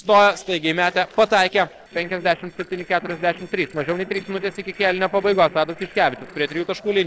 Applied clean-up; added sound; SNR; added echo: neural separator model SepFormer DNS4.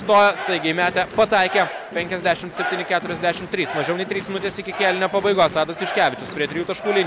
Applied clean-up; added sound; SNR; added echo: none; none; none; none.